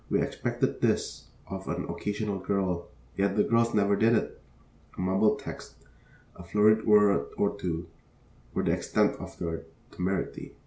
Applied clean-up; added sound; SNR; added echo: none; none; none; none.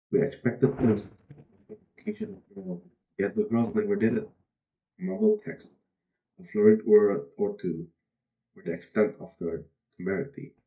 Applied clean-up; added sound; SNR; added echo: neural mask model DeepFilterNet 3.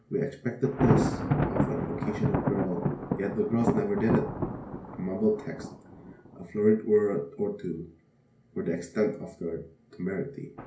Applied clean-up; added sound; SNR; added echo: none; Thunder; 2 dB; reverberation time 0.3 s.